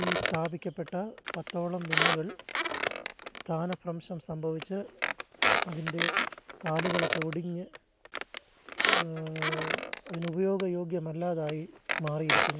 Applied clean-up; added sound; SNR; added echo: none; Squeak; -1 dB; none.